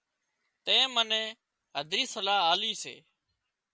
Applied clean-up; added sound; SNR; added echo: none; none; none; none.